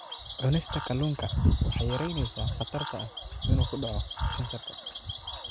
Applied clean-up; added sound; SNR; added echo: none; Cricket / Frog; 10 dB; none.